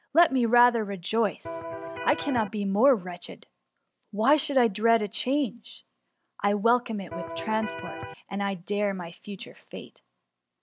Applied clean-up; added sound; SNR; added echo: none; Electric guitar; 8 dB; none.